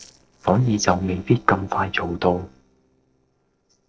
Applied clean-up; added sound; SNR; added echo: neural separator model SepFormer DNS4.